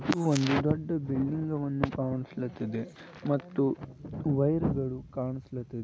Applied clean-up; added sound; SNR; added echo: none; none; none; none.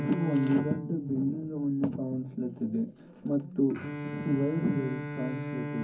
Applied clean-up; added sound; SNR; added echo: none; Bowed string instrument; 9 dB; reverberation time 0.4 s.